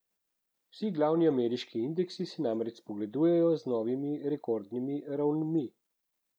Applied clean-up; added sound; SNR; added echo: none; none; none; none.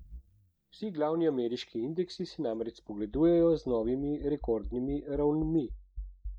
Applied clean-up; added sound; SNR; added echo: neural mask model DeepFilterNet 3.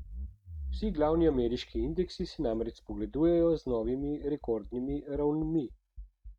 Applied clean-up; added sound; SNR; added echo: neural mask model RNNoise.